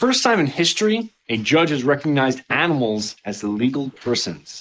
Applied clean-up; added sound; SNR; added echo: neural mask model Resemble Enhance denoiser.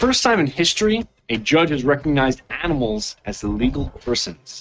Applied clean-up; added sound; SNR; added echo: neural mask model RNNoise.